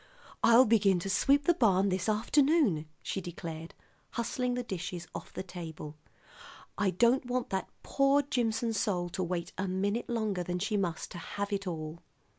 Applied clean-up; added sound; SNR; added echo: none; none; none; none.